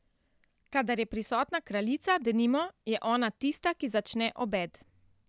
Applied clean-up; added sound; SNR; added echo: none; none; none; none.